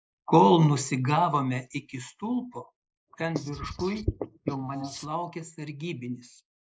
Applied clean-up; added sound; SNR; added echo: neural mask model Resemble Enhance denoiser.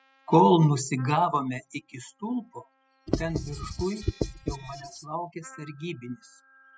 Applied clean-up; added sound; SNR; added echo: classical method spectral subtraction.